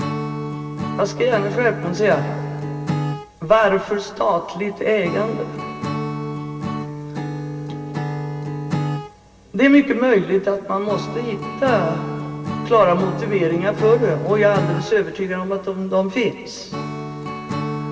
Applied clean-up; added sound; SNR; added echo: none; Acoustic guitar / Strum; 6 dB; reverberation time 1.9 s.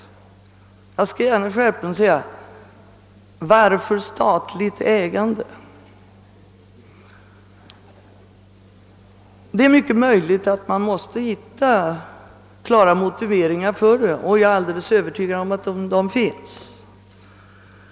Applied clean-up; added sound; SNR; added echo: none; none; none; none.